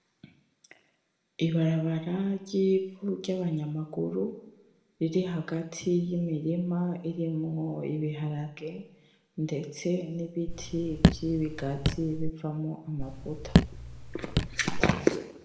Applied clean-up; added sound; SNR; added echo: none; Raindrop / Drip; -3 dB; reverberation time 0.7 s.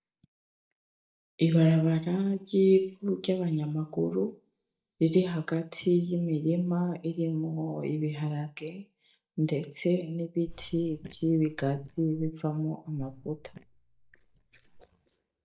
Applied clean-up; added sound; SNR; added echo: neural mask model DeepFilterNet 3.